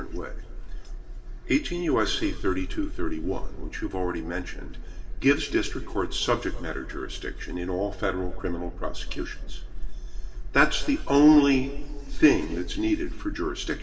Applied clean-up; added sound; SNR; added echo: none; none; none; reverberation time 2.4 s.